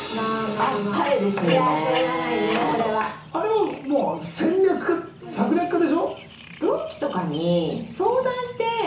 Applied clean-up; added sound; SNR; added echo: none; Bird; 17 dB; reverberation time 0.8 s.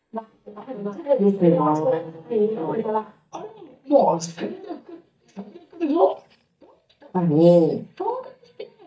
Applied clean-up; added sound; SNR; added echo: neural mask model DeepFilterNet 3.